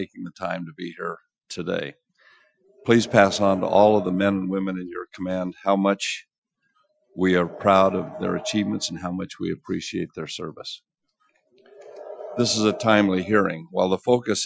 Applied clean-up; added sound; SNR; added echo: classical method Wiener filter.